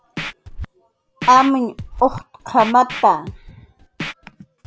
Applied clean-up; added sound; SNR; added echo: none; Scratching (performance technique); 13 dB; none.